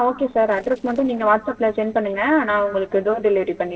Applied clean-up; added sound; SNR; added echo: neural separator model SepFormer DNS4.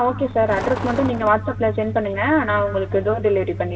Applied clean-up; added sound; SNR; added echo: none; Truck; 9 dB; reverberation time 1.8 s.